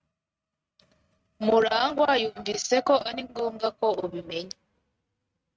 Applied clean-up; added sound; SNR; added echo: neural mask model RNNoise.